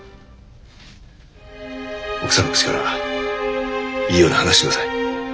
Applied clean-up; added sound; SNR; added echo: none; none; none; none.